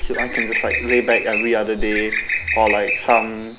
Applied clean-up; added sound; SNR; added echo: none; Bird; 2 dB; none.